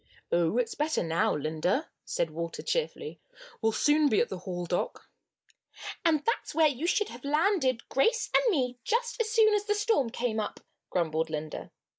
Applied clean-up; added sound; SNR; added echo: neural mask model Resemble Enhance denoiser.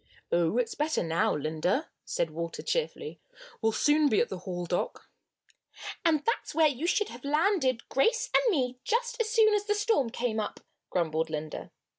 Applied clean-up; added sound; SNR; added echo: none; none; none; none.